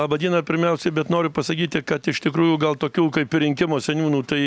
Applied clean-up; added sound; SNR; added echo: none; none; none; none.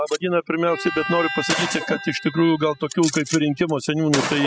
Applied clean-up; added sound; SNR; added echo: classical method spectral subtraction.